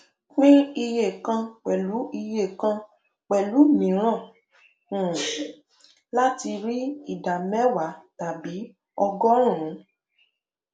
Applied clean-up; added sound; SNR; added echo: none; none; none; none.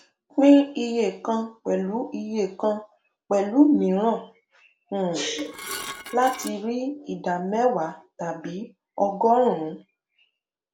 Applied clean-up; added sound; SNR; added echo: none; Dishes, pots, and pans / Glass; 12 dB; none.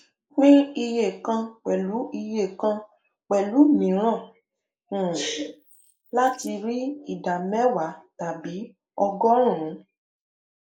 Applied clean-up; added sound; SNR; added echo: neural mask model Resemble Enhance denoiser.